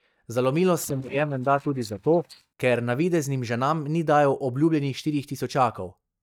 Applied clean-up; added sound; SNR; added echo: neural mask model DeepFilterNet 3.